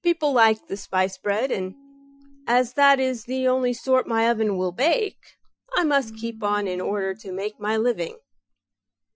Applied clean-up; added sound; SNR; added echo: classical method Wiener filter.